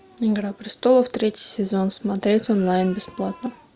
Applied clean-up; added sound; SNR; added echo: none; none; none; none.